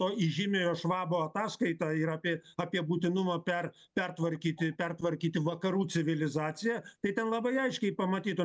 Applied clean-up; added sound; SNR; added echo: none; none; none; none.